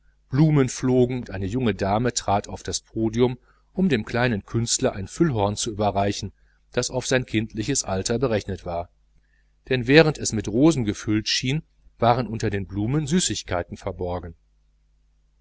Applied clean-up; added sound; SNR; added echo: none; none; none; none.